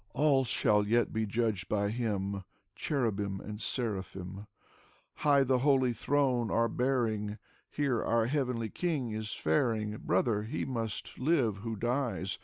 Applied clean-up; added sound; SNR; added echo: none; none; none; none.